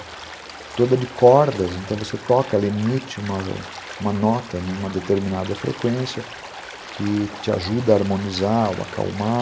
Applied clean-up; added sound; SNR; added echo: none; Stream; 15 dB; none.